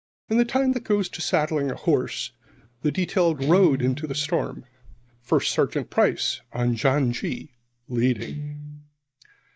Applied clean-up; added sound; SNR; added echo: neural mask model DeepFilterNet 3.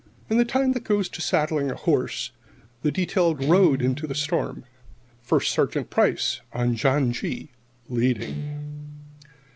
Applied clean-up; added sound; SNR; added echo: none; Guitar; 14 dB; none.